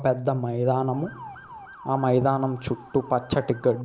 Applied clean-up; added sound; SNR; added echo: none; Motor vehicle (road) / Siren; 19 dB; none.